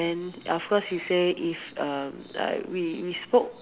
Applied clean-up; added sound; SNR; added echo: none; none; none; none.